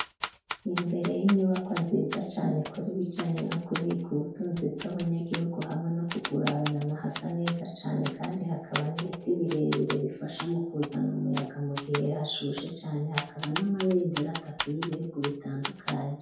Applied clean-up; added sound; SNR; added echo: none; Typewriter; 7 dB; reverberation time 2.2 s.